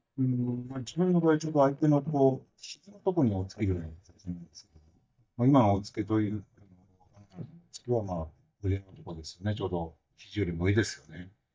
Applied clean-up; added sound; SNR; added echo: neural mask model DeepFilterNet 3.